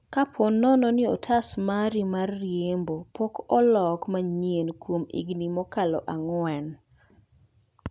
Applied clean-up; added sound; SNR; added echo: none; none; none; none.